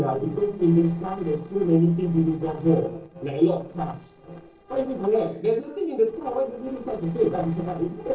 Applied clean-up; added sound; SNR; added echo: neural separator model SepFormer DNS4.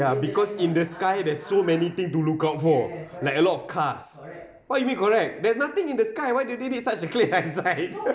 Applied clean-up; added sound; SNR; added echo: none; none; none; none.